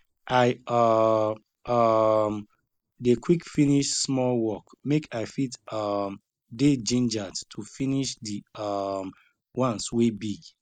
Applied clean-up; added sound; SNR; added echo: neural mask model Resemble Enhance denoiser.